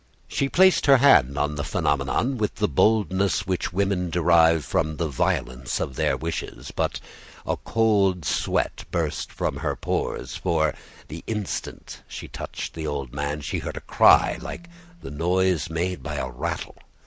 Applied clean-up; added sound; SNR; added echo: none; Thump, thud; 15 dB; none.